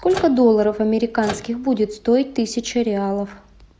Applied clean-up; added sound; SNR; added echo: none; Microwave oven; 15 dB; none.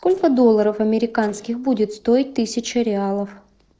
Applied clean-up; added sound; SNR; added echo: neural separator model SepFormer DNS4.